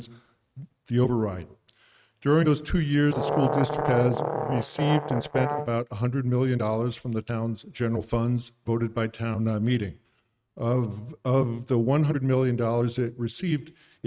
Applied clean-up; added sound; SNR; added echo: neural mask model RNNoise.